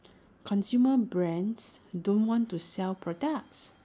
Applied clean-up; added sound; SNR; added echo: none; none; none; none.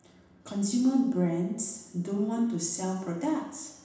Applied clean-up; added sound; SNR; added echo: none; none; none; reverberation time 0.9 s.